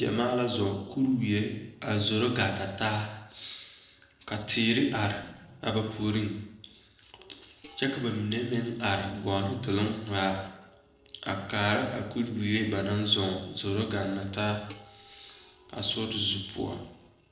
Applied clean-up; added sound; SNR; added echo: neural separator model SepFormer DNS4.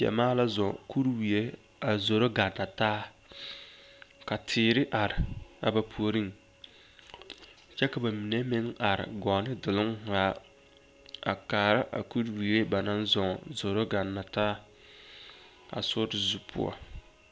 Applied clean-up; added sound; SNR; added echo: none; none; none; none.